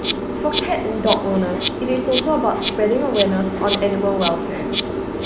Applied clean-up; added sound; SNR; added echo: none; Insect; 2 dB; none.